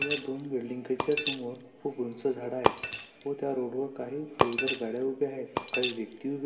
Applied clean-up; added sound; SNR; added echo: none; Shatter; 0 dB; reverberation time 1.6 s.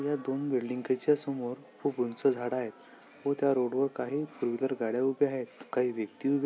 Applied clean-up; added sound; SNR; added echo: none; none; none; none.